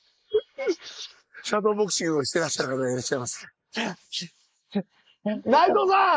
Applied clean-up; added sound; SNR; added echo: neural mask model Resemble Enhance denoiser.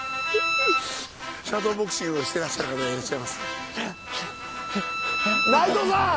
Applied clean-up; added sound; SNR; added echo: none; Bowed string instrument; 3 dB; none.